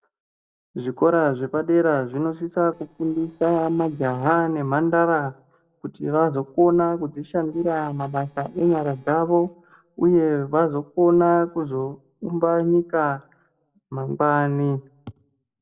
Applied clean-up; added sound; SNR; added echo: neural separator model SepFormer DNS4.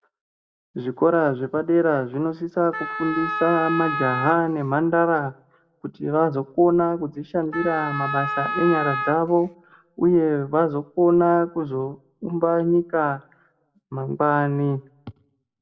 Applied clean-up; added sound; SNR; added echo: none; Wind instrument, woodwind instrument; 5 dB; reverberation time 0.3 s.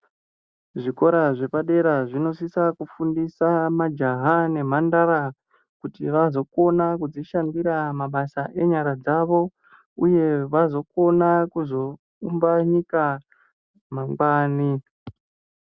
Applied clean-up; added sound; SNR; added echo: none; none; none; none.